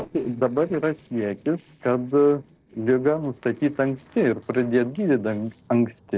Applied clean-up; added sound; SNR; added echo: neural separator model SepFormer DNS4.